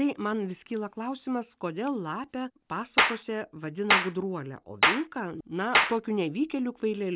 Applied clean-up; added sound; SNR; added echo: none; Clapping; -3 dB; none.